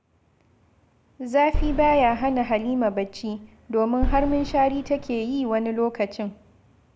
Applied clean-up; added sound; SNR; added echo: none; Boom; 6 dB; none.